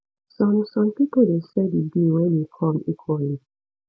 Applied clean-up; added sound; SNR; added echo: none; none; none; none.